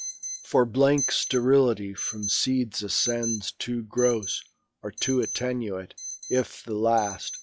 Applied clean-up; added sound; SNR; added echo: classical method log-MMSE.